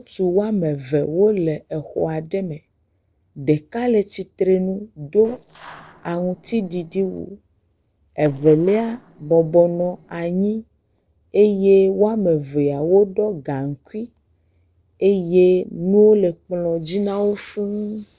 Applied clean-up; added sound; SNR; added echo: neural separator model SepFormer DNS4.